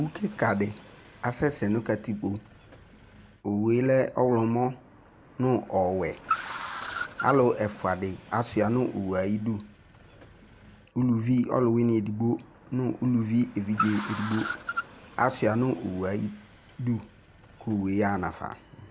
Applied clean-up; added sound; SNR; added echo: none; Car; 13 dB; none.